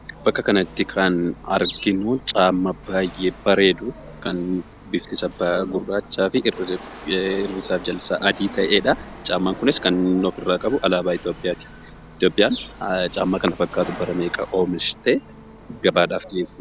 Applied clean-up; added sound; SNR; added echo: none; Rattle / Chatter / Hiss / Engine / Mechanisms + Burping, eructation; 18 dB; none.